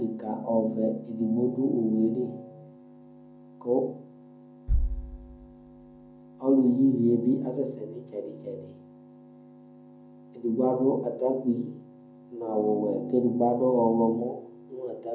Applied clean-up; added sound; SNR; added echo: none; Bass drum; 12 dB; reverberation time 0.6 s.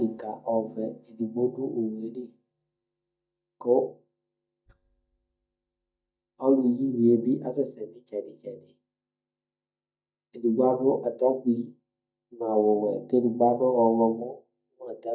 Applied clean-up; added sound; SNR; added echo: neural mask model DeepFilterNet 3.